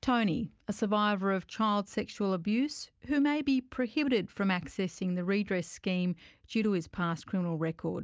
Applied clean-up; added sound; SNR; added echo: none; none; none; none.